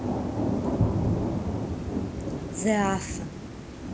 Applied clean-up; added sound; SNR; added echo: none; Thunder / Rain; -5 dB; none.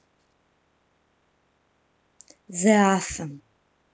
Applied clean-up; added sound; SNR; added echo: none; none; none; none.